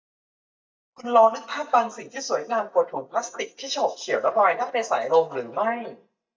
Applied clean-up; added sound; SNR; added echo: neural mask model DeepFilterNet 3.